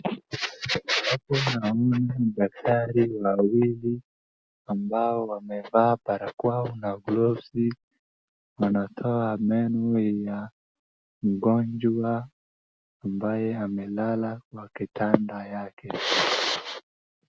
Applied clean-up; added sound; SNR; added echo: none; none; none; none.